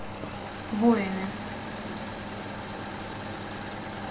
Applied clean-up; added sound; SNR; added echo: none; Engine / Mechanisms; 8 dB; none.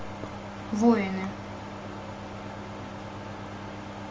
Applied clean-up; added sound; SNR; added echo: none; none; none; none.